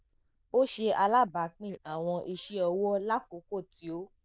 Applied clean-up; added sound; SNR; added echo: neural diffusion model UNIVERSE++.